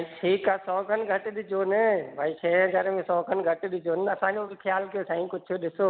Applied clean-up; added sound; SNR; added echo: none; none; none; none.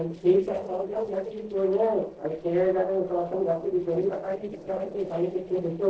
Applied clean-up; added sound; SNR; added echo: neural separator model SepFormer DNS4.